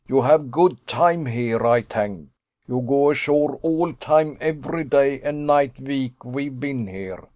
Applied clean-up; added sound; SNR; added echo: none; none; none; none.